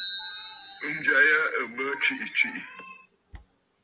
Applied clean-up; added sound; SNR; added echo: none; Bicycle; 15 dB; none.